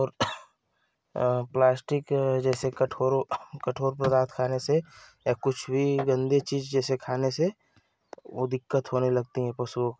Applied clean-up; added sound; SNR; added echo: none; none; none; none.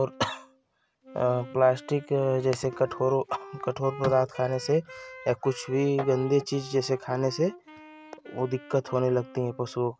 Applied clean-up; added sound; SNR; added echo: none; Wind instrument, woodwind instrument; 18 dB; none.